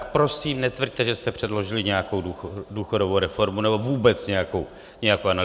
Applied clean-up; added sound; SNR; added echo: none; none; none; none.